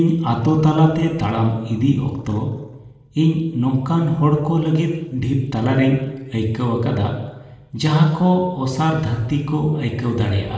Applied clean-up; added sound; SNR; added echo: none; none; none; reverberation time 0.9 s.